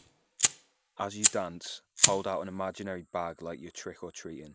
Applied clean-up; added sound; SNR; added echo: none; Fire; -4 dB; none.